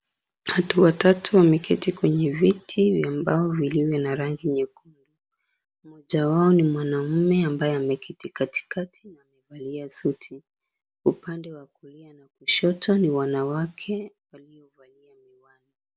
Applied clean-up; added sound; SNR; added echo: none; none; none; none.